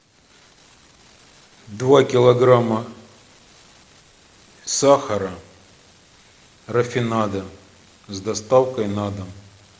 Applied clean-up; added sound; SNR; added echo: none; none; none; none.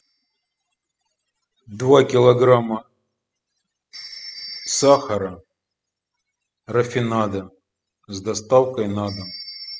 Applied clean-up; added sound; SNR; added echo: classical method spectral subtraction.